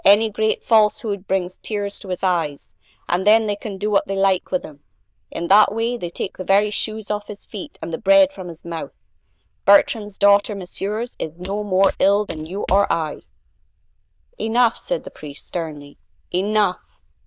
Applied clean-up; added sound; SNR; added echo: neural diffusion model UNIVERSE++.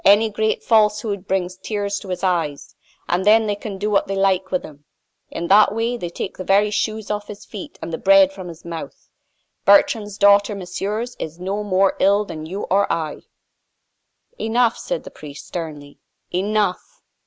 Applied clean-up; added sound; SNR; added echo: none; none; none; none.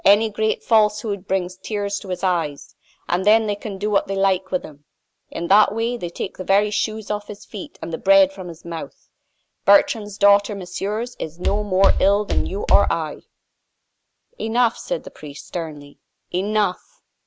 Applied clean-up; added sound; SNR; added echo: none; Walk, footsteps; -3 dB; none.